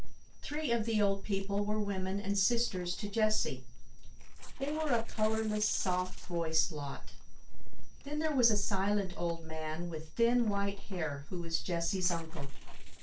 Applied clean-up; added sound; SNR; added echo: neural separator model SepFormer DNS4.